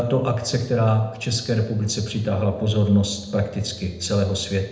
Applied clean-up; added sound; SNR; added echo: none; none; none; reverberation time 0.7 s.